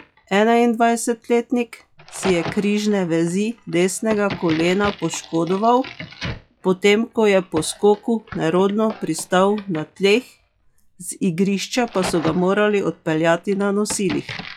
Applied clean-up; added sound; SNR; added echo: classical method log-MMSE.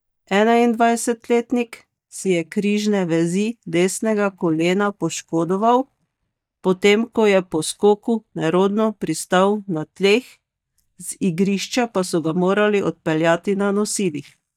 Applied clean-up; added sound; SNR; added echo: neural mask model DeepFilterNet 3.